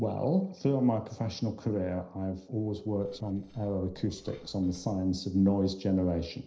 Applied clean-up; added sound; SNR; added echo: neural separator model SepFormer DNS4.